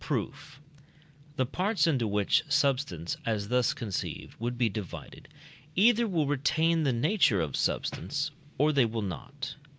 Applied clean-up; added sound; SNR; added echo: none; none; none; none.